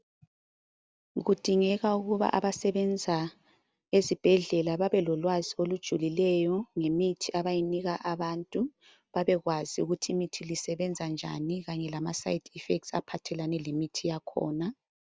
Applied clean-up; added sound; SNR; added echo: none; none; none; none.